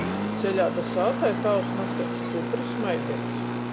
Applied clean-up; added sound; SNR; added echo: none; Engine; 0 dB; none.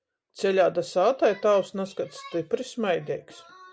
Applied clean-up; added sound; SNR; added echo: none; none; none; none.